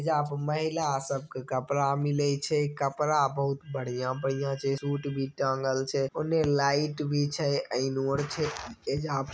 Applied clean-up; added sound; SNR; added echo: none; none; none; none.